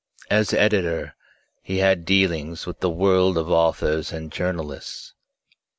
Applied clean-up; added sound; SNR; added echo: none; none; none; none.